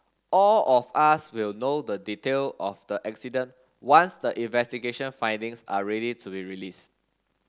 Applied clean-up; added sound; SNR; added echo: none; none; none; none.